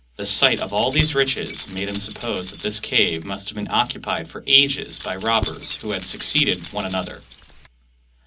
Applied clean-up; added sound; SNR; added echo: none; Keys jangling; 12 dB; reverberation time 0.4 s.